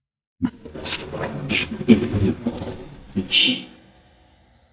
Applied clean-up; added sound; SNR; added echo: neural mask model DeepFilterNet 3.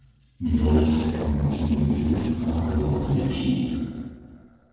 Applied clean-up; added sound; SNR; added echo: neural separator model SepFormer DNS4.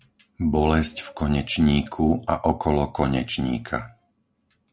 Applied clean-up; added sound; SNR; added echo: none; none; none; none.